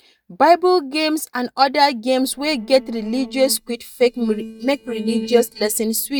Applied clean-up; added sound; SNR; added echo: neural mask model DeepFilterNet 3.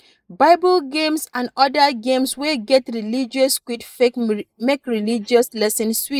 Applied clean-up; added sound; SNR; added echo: neural mask model Resemble Enhance denoiser.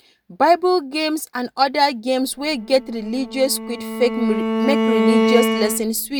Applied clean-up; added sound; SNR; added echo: none; Bowed string instrument; 1 dB; none.